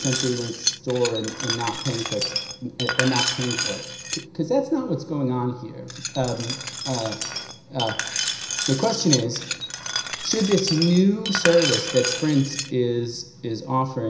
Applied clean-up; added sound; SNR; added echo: none; Glass; 5 dB; reverberation time 0.5 s.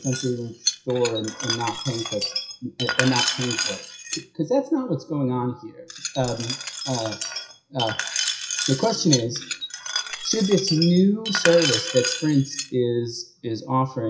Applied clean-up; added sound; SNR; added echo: classical method WPE with log-MMSE.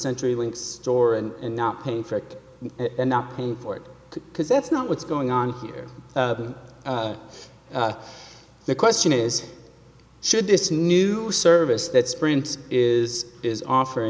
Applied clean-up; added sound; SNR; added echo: none; none; none; none.